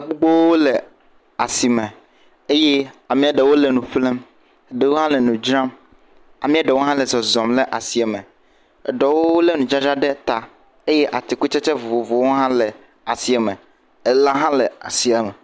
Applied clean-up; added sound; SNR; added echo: none; none; none; none.